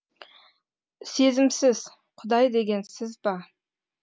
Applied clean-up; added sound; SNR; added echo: none; none; none; none.